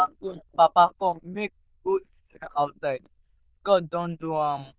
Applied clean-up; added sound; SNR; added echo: neural diffusion model UNIVERSE++.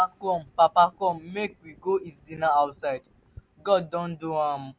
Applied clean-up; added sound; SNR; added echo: none; none; none; none.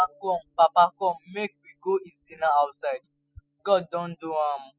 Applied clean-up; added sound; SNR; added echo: classical method spectral subtraction.